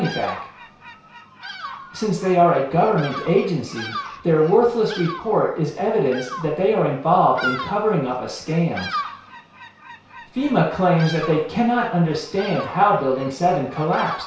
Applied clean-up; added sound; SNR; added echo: none; Bird vocalization, bird call, bird song; 14 dB; reverberation time 0.6 s.